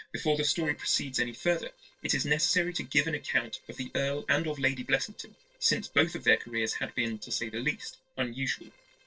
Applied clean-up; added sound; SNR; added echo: neural separator model SepFormer DNS4.